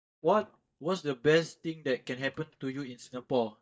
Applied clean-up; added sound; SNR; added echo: neural mask model DeepFilterNet 3.